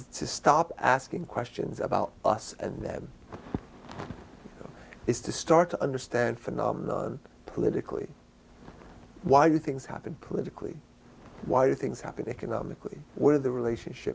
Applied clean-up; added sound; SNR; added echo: none; none; none; none.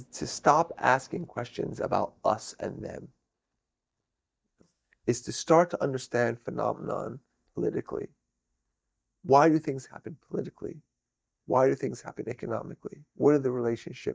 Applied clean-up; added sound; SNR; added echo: neural mask model DeepFilterNet 3.